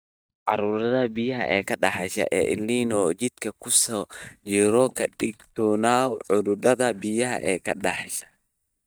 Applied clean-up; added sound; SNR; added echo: neural mask model DeepFilterNet 3.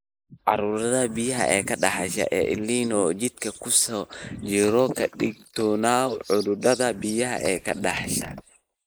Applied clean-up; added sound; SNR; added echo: neural mask model Resemble Enhance denoiser.